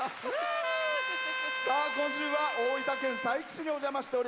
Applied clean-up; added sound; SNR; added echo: none; Trumpet; 3 dB; none.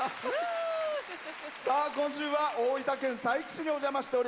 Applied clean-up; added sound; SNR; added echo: none; none; none; none.